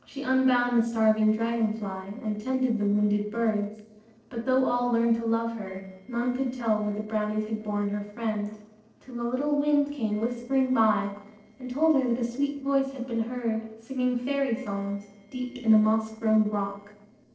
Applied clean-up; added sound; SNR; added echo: neural separator model SepFormer DNS4.